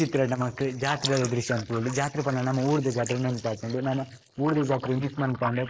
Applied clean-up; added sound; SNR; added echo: neural mask model Resemble Enhance denoiser.